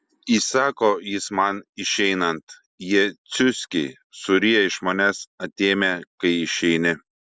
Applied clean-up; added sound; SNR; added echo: none; none; none; none.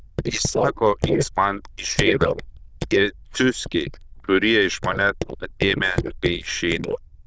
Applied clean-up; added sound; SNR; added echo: neural diffusion model UNIVERSE++.